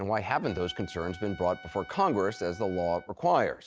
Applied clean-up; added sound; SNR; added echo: none; Trumpet; 19 dB; none.